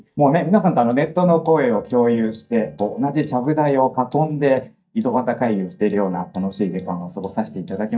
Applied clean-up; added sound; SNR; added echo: neural mask model DeepFilterNet 3.